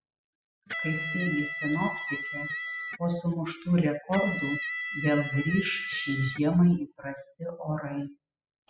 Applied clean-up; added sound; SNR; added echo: classical method spectral subtraction.